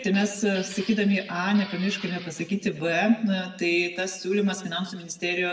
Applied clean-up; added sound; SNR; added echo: none; Glass; 16 dB; reverberation time 0.8 s.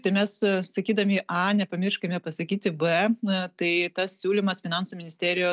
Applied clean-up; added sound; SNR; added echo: none; none; none; none.